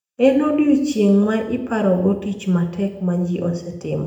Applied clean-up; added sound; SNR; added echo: none; none; none; reverberation time 0.8 s.